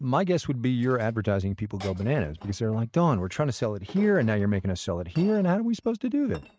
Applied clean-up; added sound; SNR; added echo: neural mask model RNNoise.